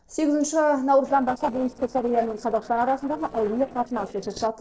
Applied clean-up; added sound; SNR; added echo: neural separator model SepFormer DNS4.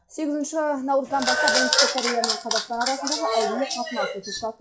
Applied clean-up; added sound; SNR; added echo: classical method WPE with log-MMSE.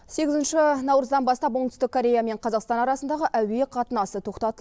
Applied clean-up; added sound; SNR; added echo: none; none; none; none.